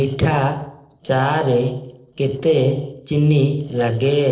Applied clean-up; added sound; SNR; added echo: neural separator model SepFormer DNS4.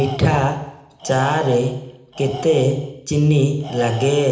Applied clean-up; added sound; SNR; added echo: none; Tools; 16 dB; reverberation time 0.8 s.